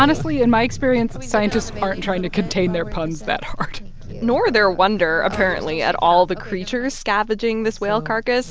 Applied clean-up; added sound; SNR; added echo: none; Door; 20 dB; none.